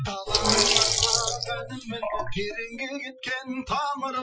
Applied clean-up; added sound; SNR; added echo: classical method Wiener filter.